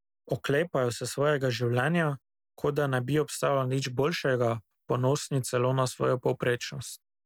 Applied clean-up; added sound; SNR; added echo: none; none; none; none.